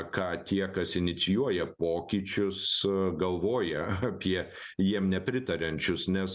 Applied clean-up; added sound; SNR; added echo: none; none; none; none.